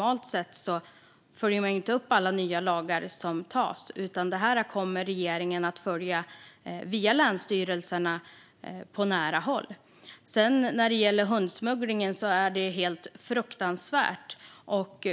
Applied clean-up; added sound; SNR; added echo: none; none; none; none.